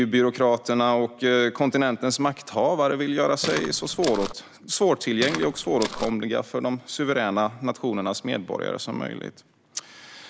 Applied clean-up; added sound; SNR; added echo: none; Walk, footsteps; 8 dB; none.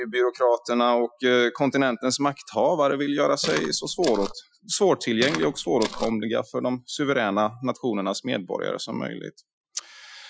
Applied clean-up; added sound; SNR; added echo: classical method Wiener filter.